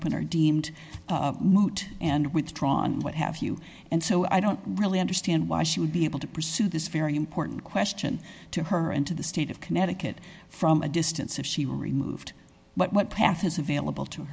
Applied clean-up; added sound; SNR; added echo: none; none; none; none.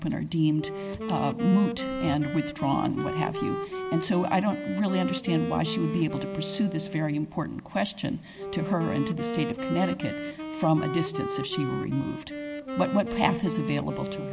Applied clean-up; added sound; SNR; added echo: none; Wind instrument, woodwind instrument; 6 dB; none.